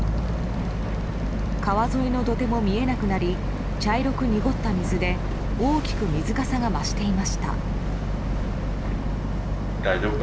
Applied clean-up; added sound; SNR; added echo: none; Boat, Water vehicle; -1 dB; none.